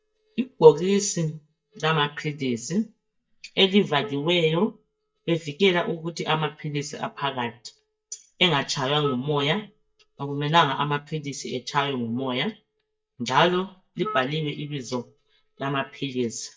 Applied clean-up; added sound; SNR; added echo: neural mask model DeepFilterNet 3.